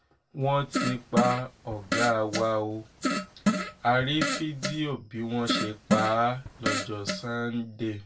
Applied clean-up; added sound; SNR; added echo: none; Fart; 2 dB; reverberation time 0.2 s.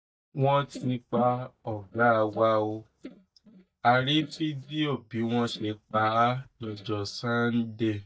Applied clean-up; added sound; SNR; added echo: neural mask model DeepFilterNet 3.